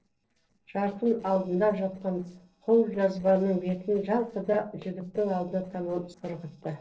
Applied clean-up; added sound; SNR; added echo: neural separator model SepFormer DNS4.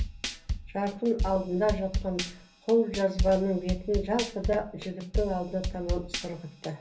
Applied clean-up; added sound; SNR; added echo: none; Drum / Drum kit; 4 dB; reverberation time 0.3 s.